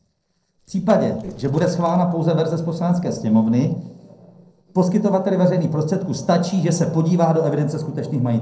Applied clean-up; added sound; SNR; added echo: neural separator model SepFormer DNS4.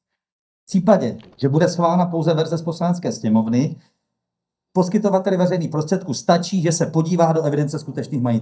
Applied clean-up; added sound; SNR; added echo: neural mask model DeepFilterNet 3.